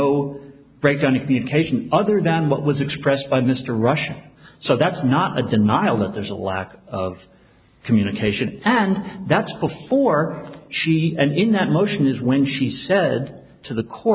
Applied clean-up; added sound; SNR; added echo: none; none; none; none.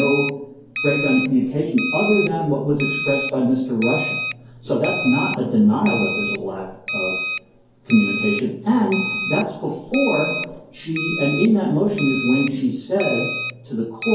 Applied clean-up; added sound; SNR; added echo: none; Alarm; 7 dB; reverberation time 2.4 s.